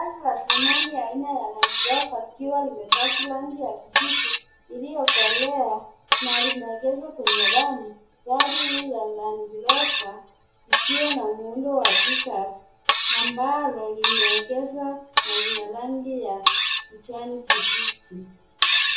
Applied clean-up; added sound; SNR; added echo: none; Cutlery, silverware; -4 dB; reverberation time 0.6 s.